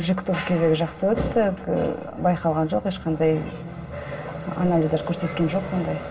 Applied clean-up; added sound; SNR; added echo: none; none; none; reverberation time 0.4 s.